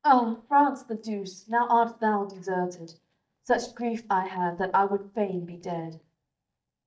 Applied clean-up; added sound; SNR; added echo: neural mask model DeepFilterNet 3.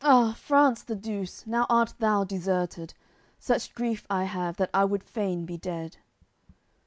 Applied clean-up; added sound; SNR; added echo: none; none; none; none.